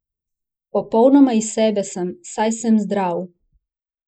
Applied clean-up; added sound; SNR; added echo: neural mask model Resemble Enhance denoiser.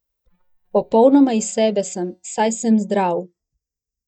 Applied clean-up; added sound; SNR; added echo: neural mask model DeepFilterNet 3.